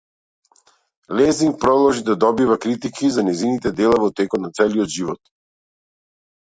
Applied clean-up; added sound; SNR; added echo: none; none; none; none.